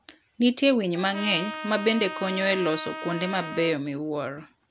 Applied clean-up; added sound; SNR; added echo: none; Trumpet; 11 dB; none.